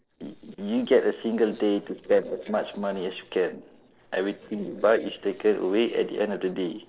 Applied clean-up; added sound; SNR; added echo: neural separator model SepFormer DNS4.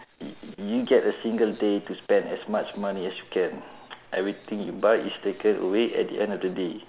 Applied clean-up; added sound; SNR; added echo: none; none; none; none.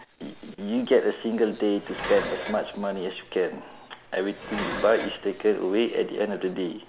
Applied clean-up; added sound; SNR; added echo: none; Dishes, pots, and pans; 10 dB; none.